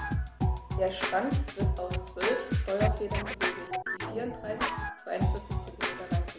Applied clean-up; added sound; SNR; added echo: none; Scratching (performance technique); -4 dB; none.